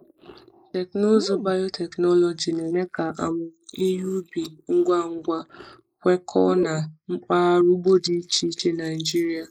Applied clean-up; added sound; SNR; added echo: neural mask model Resemble Enhance denoiser.